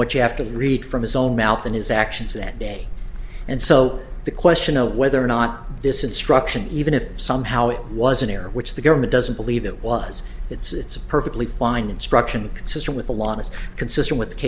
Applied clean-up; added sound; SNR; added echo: none; none; none; none.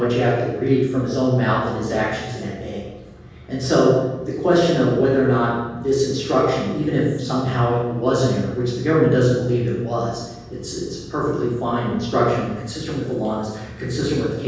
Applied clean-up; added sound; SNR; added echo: none; none; none; reverberation time 1.3 s.